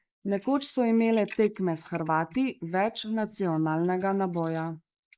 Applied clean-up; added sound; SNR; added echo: neural mask model Resemble Enhance denoiser.